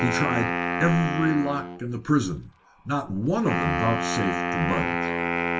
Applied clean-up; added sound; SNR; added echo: none; Wind instrument, woodwind instrument; 2 dB; reverberation time 0.2 s.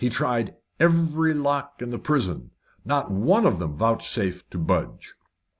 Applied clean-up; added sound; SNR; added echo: none; none; none; none.